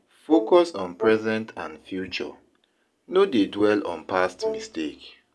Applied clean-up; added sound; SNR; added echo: none; Wind instrument, woodwind instrument; 6 dB; none.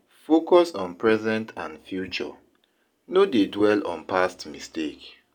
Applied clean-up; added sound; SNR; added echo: none; none; none; none.